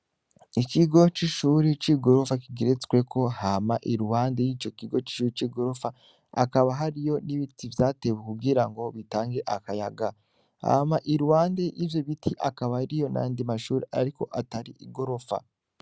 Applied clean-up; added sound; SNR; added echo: none; none; none; none.